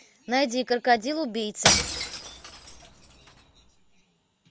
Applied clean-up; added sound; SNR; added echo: none; Shatter / Crushing; -1 dB; none.